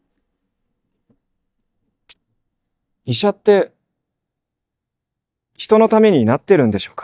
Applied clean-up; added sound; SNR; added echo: neural mask model DeepFilterNet 3.